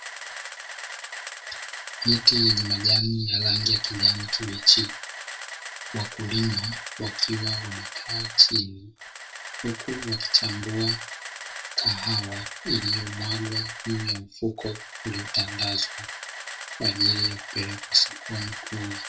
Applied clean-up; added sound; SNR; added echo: none; Camera; 11 dB; reverberation time 0.2 s.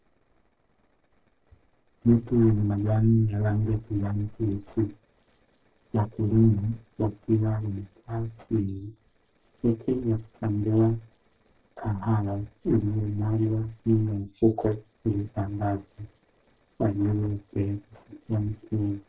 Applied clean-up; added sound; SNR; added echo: neural separator model SepFormer DNS4.